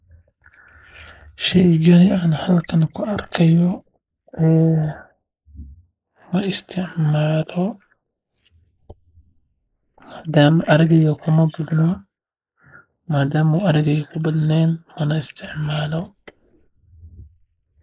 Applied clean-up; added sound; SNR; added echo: neural mask model Resemble Enhance denoiser.